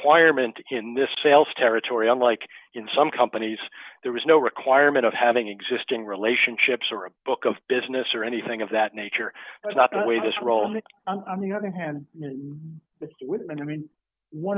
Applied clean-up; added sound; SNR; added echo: none; none; none; none.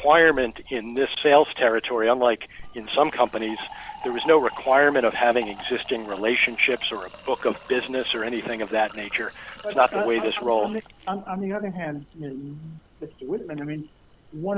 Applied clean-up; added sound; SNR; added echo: none; Fill (with liquid); 20 dB; none.